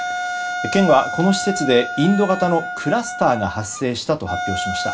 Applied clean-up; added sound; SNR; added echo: none; Wind instrument, woodwind instrument; 7 dB; reverberation time 0.2 s.